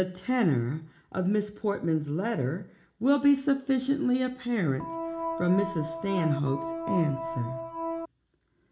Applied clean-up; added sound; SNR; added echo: none; Organ; 5 dB; reverberation time 0.4 s.